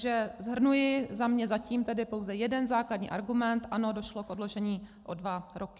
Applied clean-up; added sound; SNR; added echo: none; none; none; none.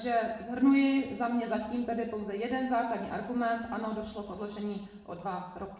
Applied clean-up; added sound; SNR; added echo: none; none; none; reverberation time 0.8 s.